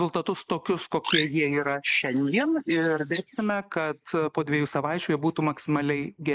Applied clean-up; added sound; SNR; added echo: neural mask model Resemble Enhance denoiser.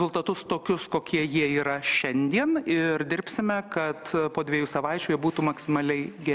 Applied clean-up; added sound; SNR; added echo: none; none; none; none.